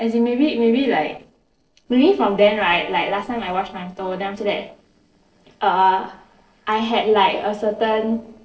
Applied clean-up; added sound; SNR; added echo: neural separator model SepFormer DNS4.